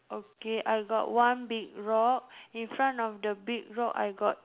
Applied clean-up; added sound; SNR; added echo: none; none; none; none.